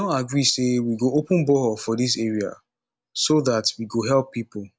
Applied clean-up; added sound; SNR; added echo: none; none; none; none.